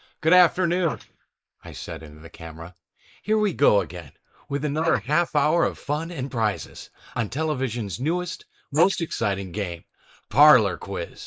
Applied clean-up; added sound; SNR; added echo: neural mask model Resemble Enhance denoiser.